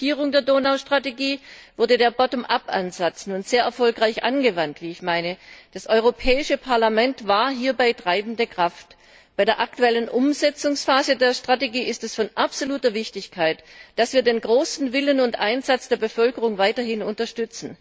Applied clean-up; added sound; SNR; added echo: none; none; none; none.